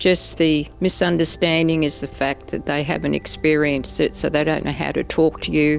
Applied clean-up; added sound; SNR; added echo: none; none; none; none.